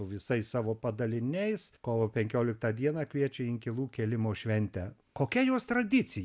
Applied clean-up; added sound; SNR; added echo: none; none; none; none.